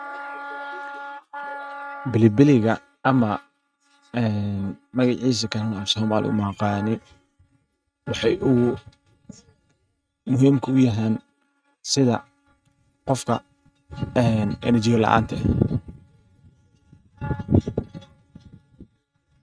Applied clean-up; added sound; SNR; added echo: neural mask model RNNoise.